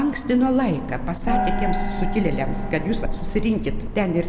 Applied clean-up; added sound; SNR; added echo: none; Gong; 6 dB; none.